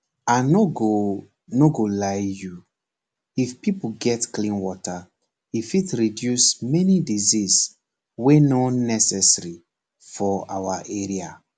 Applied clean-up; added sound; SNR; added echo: none; none; none; none.